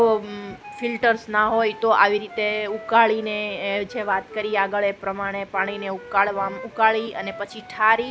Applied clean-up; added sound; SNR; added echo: none; Wind instrument, woodwind instrument; 17 dB; none.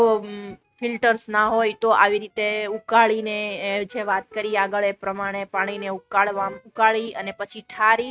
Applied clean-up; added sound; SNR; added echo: neural mask model RNNoise.